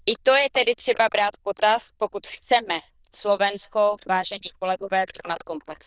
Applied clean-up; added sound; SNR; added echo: neural diffusion model UNIVERSE++.